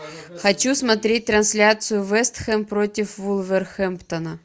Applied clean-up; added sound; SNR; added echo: none; none; none; none.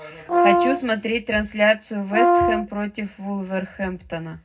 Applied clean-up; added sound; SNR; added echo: none; Brass instrument; -3 dB; reverberation time 0.3 s.